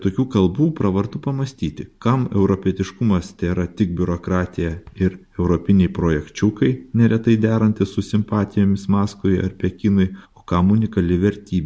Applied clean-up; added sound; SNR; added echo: none; none; none; none.